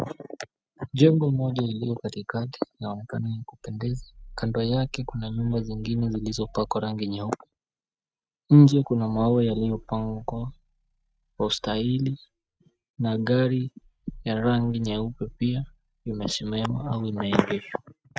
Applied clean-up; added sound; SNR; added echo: neural mask model RNNoise.